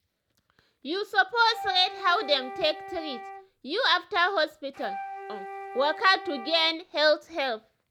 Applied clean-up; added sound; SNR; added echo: none; Wind instrument, woodwind instrument; 13 dB; none.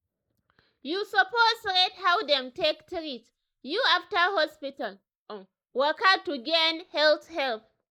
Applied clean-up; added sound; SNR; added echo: neural mask model Resemble Enhance denoiser.